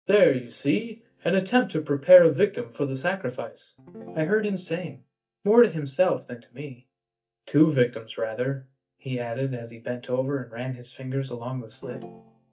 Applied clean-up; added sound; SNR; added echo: neural mask model DeepFilterNet 3.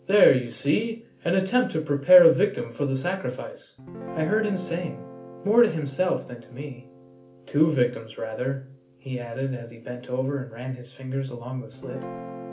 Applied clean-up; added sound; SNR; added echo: none; Guitar; 18 dB; reverberation time 0.3 s.